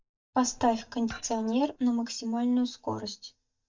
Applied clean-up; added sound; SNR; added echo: neural mask model DeepFilterNet 3.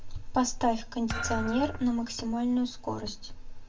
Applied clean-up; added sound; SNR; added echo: none; Thump, thud; 10 dB; reverberation time 0.2 s.